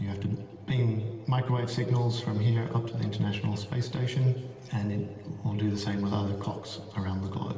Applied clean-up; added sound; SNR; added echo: none; none; none; reverberation time 2.5 s.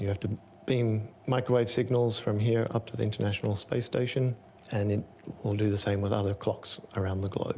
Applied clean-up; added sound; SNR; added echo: none; none; none; none.